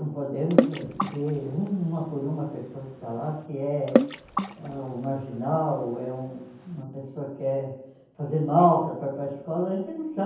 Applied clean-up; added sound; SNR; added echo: none; Water / Splash, splatter; 2 dB; reverberation time 0.9 s.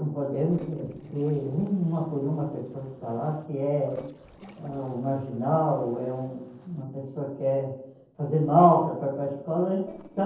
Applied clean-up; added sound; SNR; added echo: neural separator model SepFormer DNS4.